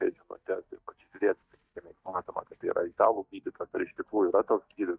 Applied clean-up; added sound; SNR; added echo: neural mask model DeepFilterNet 3.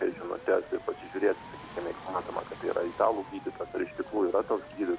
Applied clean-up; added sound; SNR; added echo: none; Siren + Waves, surf; 15 dB; none.